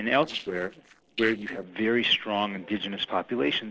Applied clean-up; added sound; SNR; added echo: neural separator model SepFormer DNS4.